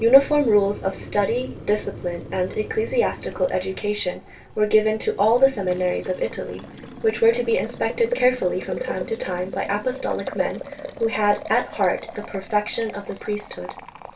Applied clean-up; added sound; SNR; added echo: none; Boiling; 12 dB; reverberation time 0.2 s.